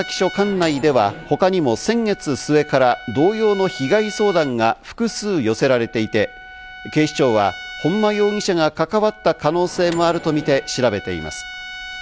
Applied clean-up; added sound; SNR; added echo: none; Microwave oven + Trumpet; 16 dB; none.